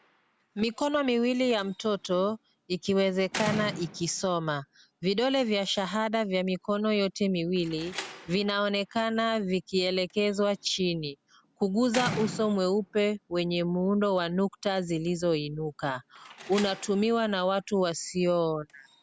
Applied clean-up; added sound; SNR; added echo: none; Slam; 16 dB; none.